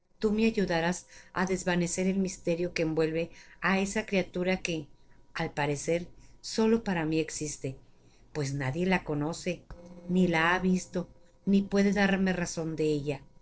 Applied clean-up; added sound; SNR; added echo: neural separator model SepFormer DNS4.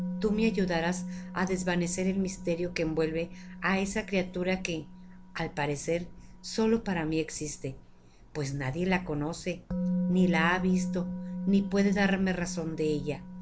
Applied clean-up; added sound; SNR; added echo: none; Musical instrument; 8 dB; none.